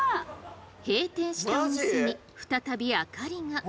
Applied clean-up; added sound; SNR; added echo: none; none; none; none.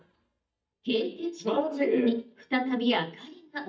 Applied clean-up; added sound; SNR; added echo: neural mask model DeepFilterNet 3.